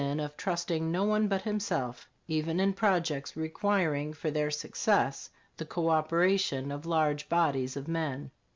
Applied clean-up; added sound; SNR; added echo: none; none; none; none.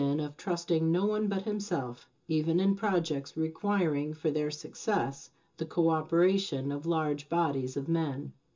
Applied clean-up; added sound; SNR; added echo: none; none; none; reverberation time 0.2 s.